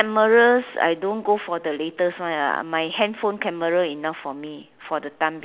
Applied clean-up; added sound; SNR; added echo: none; none; none; none.